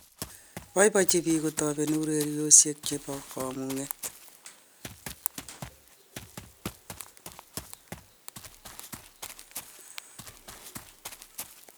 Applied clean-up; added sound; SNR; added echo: none; Run; 15 dB; none.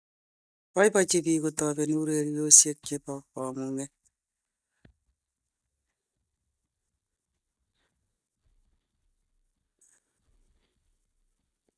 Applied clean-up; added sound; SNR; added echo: neural mask model DeepFilterNet 3.